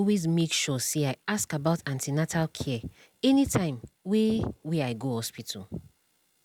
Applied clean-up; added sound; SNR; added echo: none; none; none; none.